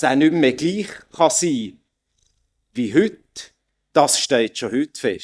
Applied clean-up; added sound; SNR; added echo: neural mask model DeepFilterNet 3.